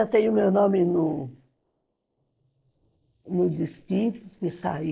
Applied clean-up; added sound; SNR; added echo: neural mask model Resemble Enhance denoiser.